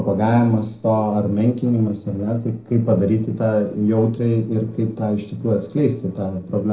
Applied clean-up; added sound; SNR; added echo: neural separator model SepFormer DNS4.